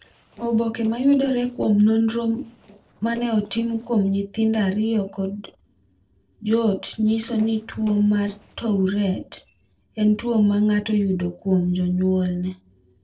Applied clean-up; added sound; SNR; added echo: neural separator model SepFormer DNS4.